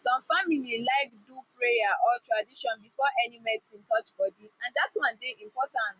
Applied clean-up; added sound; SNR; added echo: none; none; none; none.